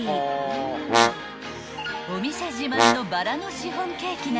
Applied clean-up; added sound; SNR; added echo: none; Brass instrument; -2 dB; none.